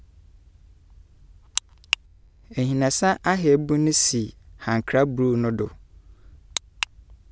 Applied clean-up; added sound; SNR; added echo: none; none; none; none.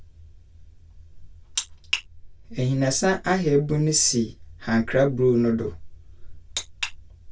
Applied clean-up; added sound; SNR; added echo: none; none; none; reverberation time 0.2 s.